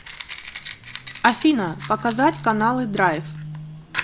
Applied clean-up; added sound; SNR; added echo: none; Fire; 13 dB; none.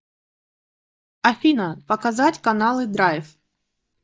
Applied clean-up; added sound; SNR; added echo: neural mask model DeepFilterNet 3.